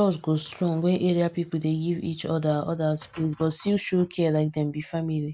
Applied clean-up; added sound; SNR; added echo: none; none; none; none.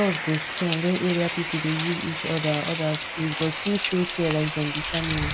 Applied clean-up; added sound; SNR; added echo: none; Rain; 5 dB; none.